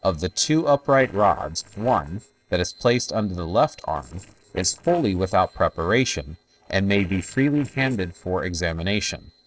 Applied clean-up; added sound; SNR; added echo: neural separator model SepFormer DNS4.